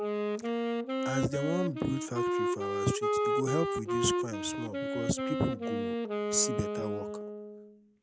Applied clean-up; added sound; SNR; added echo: none; Wind instrument, woodwind instrument; -2 dB; none.